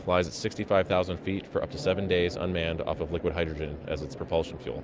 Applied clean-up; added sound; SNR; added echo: none; none; none; none.